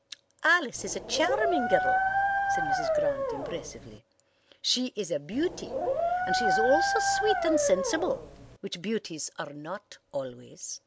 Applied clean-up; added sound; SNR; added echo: none; Dog; -3 dB; none.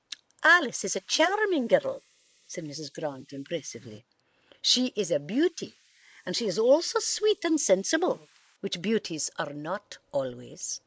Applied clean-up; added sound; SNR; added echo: neural mask model Resemble Enhance denoiser.